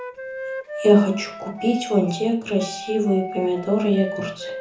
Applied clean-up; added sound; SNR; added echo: none; Wind instrument, woodwind instrument; 11 dB; reverberation time 0.6 s.